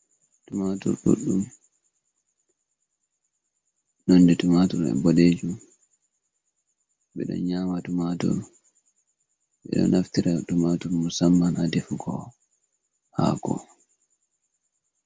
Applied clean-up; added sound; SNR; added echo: none; none; none; none.